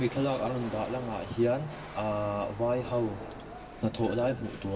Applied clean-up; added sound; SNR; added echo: none; Rattle / Chatter / Hiss / Engine / Mechanisms; 12 dB; reverberation time 1.3 s.